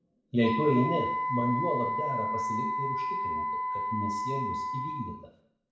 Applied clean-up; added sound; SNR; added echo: none; Wind instrument, woodwind instrument; 0 dB; reverberation time 0.6 s.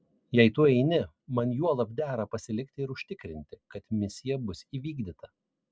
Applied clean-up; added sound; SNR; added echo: none; none; none; none.